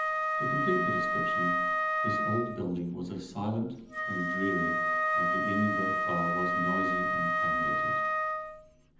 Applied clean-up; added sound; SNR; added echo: none; Wind instrument, woodwind instrument; -5 dB; reverberation time 0.8 s.